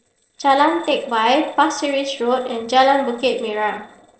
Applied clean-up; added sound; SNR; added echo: neural separator model SepFormer DNS4.